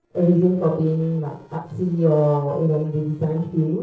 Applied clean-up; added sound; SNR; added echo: neural separator model SepFormer DNS4.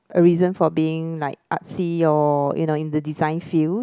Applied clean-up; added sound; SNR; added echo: none; none; none; none.